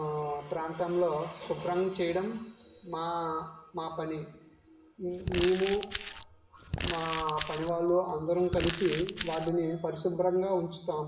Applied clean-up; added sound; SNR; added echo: none; Crumpling, crinkling; 5 dB; reverberation time 0.8 s.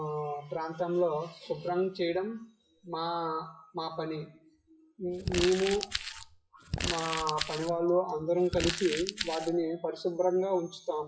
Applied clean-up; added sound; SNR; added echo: classical method WPE with log-MMSE.